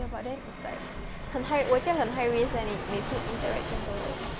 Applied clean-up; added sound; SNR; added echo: none; Fixed-wing aircraft, airplane; 4 dB; none.